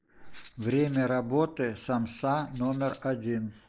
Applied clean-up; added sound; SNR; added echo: neural mask model Resemble Enhance denoiser.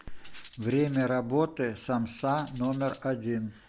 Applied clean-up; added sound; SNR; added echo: none; Tambourine; 17 dB; none.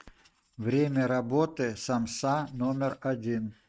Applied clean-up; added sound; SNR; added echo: neural mask model RNNoise.